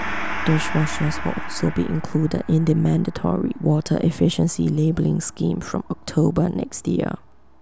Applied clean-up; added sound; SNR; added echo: none; Gong; 9 dB; none.